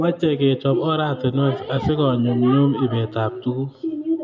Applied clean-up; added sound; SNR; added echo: none; none; none; reverberation time 0.7 s.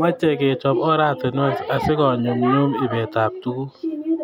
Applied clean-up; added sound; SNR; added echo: none; none; none; none.